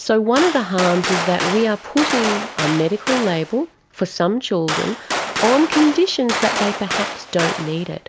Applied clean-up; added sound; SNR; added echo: none; Gunshot, gunfire; 5 dB; none.